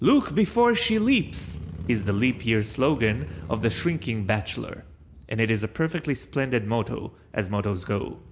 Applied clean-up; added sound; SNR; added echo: none; Motorcycle; 15 dB; none.